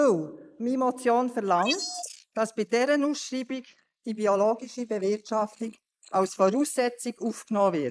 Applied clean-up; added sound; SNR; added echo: neural mask model Resemble Enhance denoiser.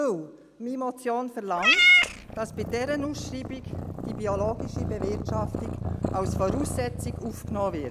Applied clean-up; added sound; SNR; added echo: none; Meow / Purr; -3 dB; none.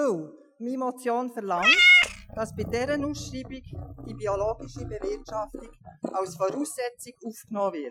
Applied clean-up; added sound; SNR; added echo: classical method Wiener filter.